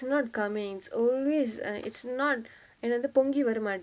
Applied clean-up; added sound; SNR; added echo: none; none; none; none.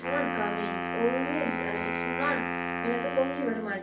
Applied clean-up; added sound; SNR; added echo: none; Wind instrument, woodwind instrument; 0 dB; reverberation time 0.3 s.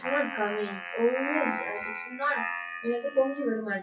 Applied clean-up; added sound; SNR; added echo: classical method WPE with log-MMSE.